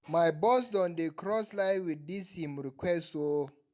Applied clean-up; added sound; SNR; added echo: none; none; none; none.